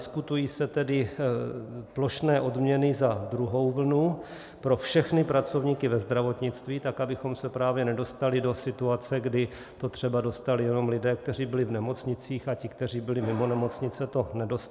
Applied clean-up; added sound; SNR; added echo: none; none; none; none.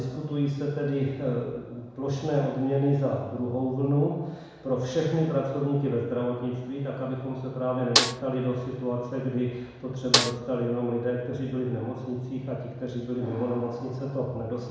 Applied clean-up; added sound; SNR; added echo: none; Snare drum; 1 dB; reverberation time 1.1 s.